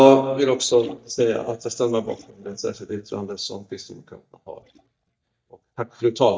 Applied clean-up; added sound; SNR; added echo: neural mask model DeepFilterNet 3.